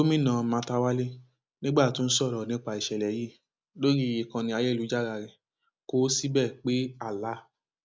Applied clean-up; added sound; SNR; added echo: none; none; none; none.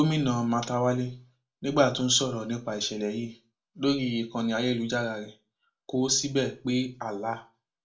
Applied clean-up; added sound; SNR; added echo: none; none; none; reverberation time 0.2 s.